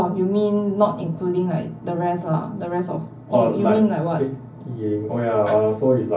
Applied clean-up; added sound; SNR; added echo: none; none; none; reverberation time 0.4 s.